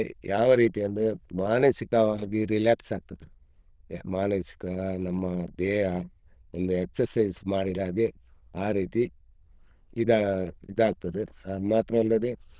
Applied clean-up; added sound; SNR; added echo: neural diffusion model UNIVERSE++.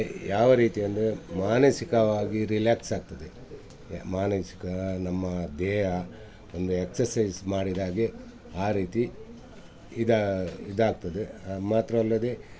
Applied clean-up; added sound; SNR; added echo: none; none; none; none.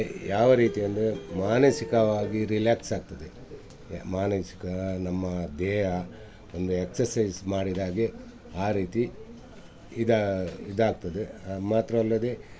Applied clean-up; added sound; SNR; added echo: none; Plucked string instrument; 16 dB; none.